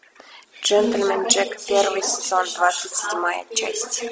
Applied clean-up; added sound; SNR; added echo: none; none; none; none.